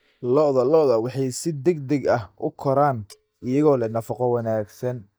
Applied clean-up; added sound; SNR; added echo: neural mask model DeepFilterNet 3.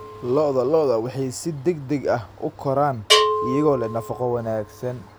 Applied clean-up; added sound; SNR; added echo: none; Bell; 4 dB; none.